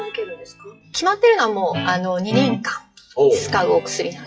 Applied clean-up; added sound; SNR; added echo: classical method WPE with log-MMSE.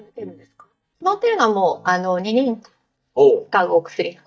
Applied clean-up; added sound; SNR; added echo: neural mask model DeepFilterNet 3.